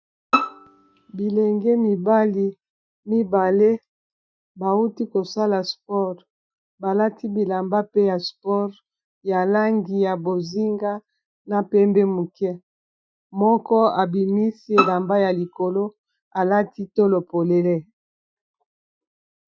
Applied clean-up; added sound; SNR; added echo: classical method Wiener filter.